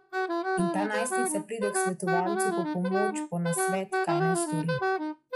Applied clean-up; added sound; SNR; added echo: classical method log-MMSE.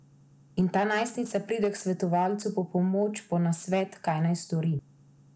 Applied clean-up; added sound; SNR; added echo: none; none; none; none.